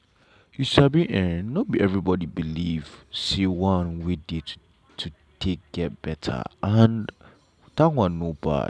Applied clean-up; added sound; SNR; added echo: none; none; none; none.